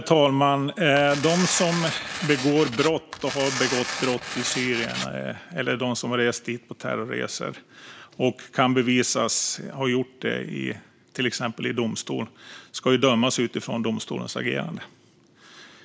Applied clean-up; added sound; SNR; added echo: none; Tearing; 6 dB; none.